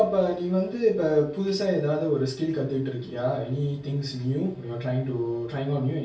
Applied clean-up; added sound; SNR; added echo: none; none; none; reverberation time 0.4 s.